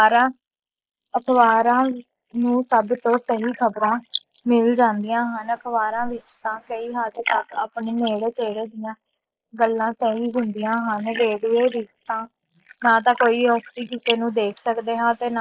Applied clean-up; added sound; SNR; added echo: neural mask model Resemble Enhance denoiser.